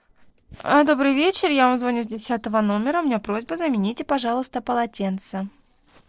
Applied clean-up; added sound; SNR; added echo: neural separator model SepFormer DNS4.